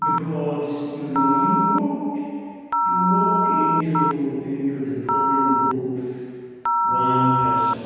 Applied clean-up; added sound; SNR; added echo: none; Telephone; -2 dB; reverberation time 2.1 s.